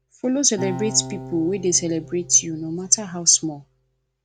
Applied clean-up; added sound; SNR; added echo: none; Acoustic guitar; 14 dB; none.